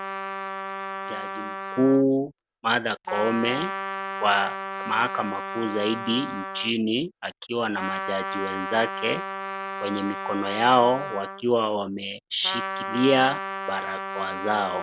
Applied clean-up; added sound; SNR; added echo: none; Trumpet; 7 dB; none.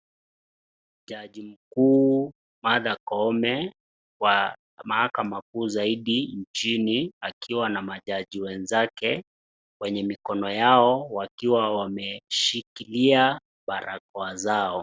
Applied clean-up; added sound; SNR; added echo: none; none; none; none.